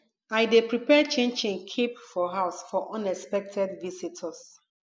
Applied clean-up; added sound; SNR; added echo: none; none; none; none.